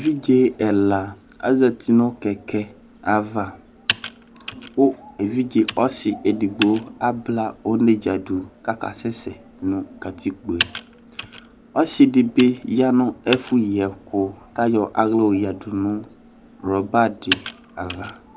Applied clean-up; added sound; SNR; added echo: none; Computer keyboard; 14 dB; none.